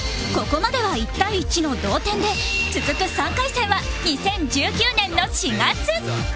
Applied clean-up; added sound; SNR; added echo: none; none; none; none.